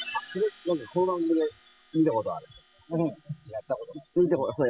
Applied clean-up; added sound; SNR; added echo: classical method spectral subtraction.